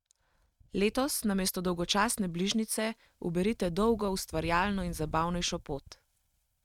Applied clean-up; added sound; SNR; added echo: neural mask model RNNoise.